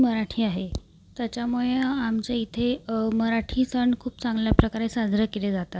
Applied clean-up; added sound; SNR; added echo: none; none; none; none.